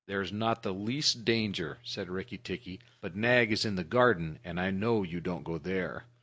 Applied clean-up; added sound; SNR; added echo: none; none; none; none.